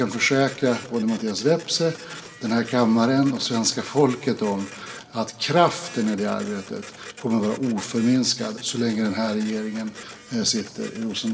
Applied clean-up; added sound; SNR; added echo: none; Printer; 19 dB; reverberation time 1.8 s.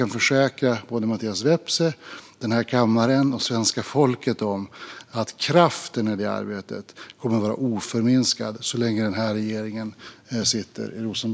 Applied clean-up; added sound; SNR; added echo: none; none; none; none.